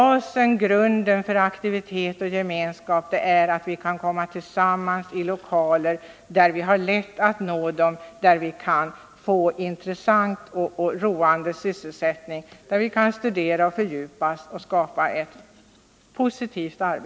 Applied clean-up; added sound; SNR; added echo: none; none; none; none.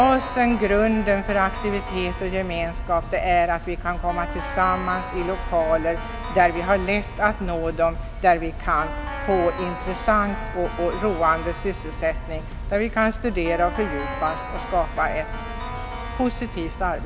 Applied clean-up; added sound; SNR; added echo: none; Keyboard (musical); 6 dB; none.